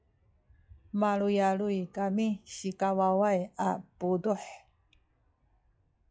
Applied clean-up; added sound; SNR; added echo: classical method log-MMSE.